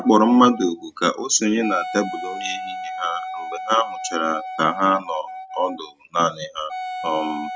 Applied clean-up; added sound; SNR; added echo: none; Wind instrument, woodwind instrument; 10 dB; none.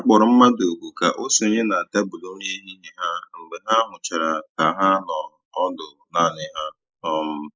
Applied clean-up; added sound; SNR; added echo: neural mask model Resemble Enhance denoiser.